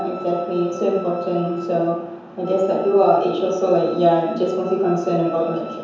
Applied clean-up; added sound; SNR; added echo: none; Wind instrument, woodwind instrument; 18 dB; reverberation time 0.9 s.